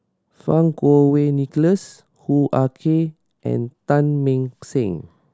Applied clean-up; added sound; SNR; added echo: none; none; none; none.